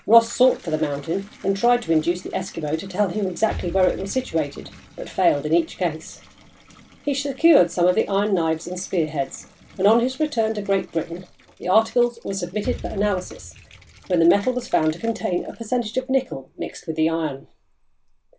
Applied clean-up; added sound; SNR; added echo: none; Bathtub (filling or washing) / Water tap, faucet + Explosion; 20 dB; none.